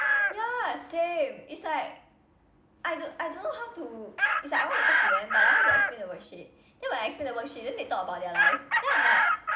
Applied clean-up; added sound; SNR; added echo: none; Chicken, rooster; -5 dB; none.